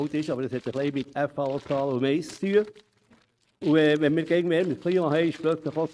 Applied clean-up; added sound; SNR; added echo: neural mask model RNNoise.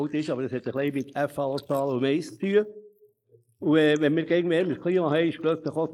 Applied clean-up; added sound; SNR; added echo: neural mask model Resemble Enhance denoiser.